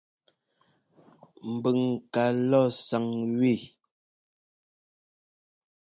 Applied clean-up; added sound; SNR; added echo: none; none; none; none.